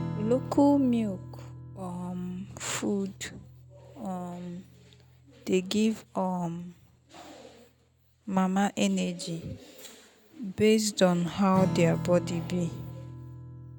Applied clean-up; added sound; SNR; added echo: none; Strum; 11 dB; none.